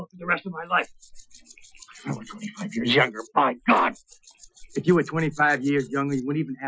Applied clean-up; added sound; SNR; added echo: classical method Wiener filter.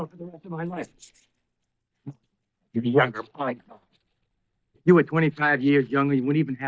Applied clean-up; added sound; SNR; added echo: neural mask model DeepFilterNet 3.